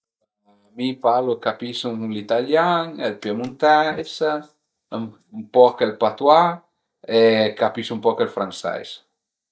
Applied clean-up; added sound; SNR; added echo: neural mask model DeepFilterNet 3.